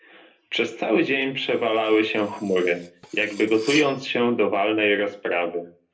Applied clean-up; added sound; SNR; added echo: none; Cutlery, silverware; 16 dB; reverberation time 0.3 s.